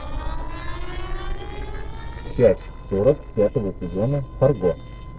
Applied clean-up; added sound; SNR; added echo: neural separator model SepFormer DNS4.